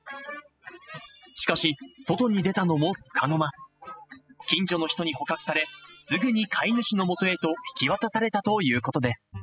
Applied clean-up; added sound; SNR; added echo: classical method spectral subtraction.